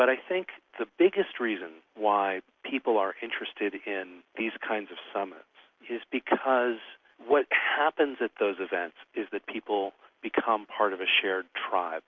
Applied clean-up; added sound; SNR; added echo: none; none; none; none.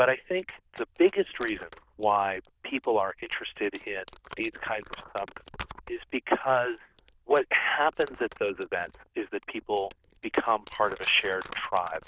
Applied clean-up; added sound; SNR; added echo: neural diffusion model UNIVERSE++.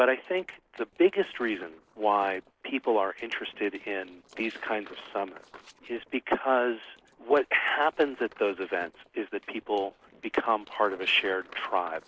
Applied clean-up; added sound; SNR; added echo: neural separator model SepFormer DNS4.